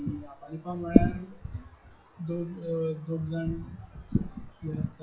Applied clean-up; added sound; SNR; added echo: classical method WPE with log-MMSE.